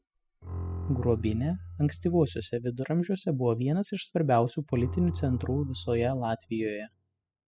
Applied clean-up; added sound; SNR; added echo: classical method spectral subtraction.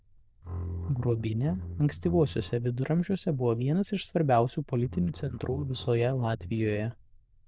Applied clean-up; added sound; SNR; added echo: neural diffusion model UNIVERSE++.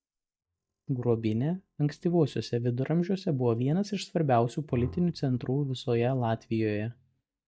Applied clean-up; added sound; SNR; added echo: neural mask model DeepFilterNet 3.